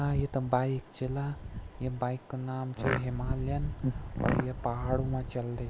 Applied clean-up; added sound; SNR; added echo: none; Fart; 2 dB; none.